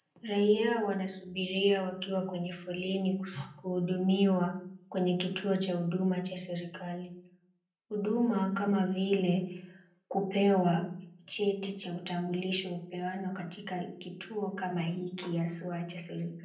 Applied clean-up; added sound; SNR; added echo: none; none; none; reverberation time 0.6 s.